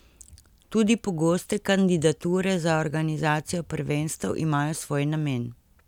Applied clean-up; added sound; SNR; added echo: none; none; none; none.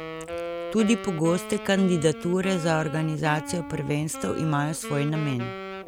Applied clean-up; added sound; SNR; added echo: none; Wind instrument, woodwind instrument; 10 dB; none.